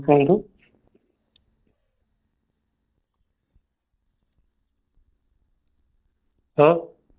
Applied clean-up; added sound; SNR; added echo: neural mask model DeepFilterNet 3.